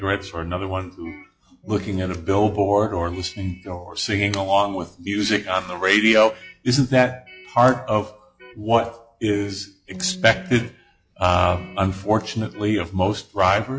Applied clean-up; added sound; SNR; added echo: classical method log-MMSE.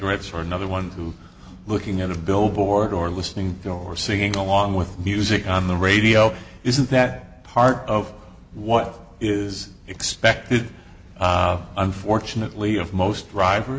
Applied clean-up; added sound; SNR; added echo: none; none; none; none.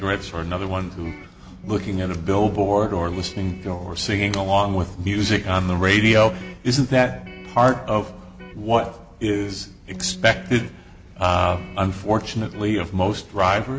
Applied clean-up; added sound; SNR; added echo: none; Electric guitar; 19 dB; none.